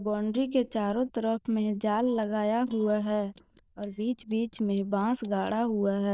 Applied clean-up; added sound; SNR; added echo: neural diffusion model UNIVERSE++.